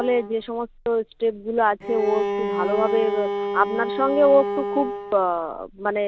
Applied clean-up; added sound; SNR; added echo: none; Bowed string instrument; 6 dB; none.